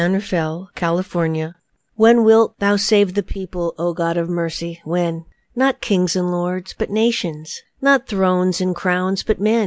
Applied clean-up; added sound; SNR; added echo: none; none; none; none.